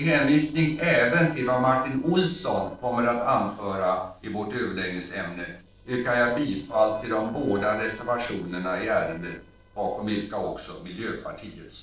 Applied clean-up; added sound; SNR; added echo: neural separator model SepFormer DNS4.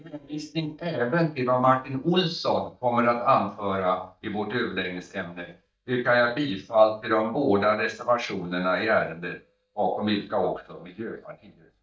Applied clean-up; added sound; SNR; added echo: neural mask model DeepFilterNet 3.